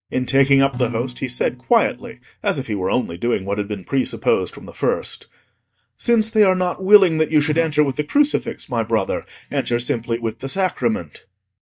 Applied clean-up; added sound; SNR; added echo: neural mask model DeepFilterNet 3.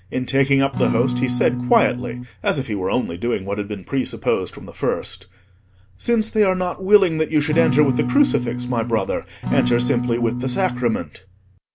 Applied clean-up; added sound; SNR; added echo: none; Acoustic guitar / Strum; 2 dB; none.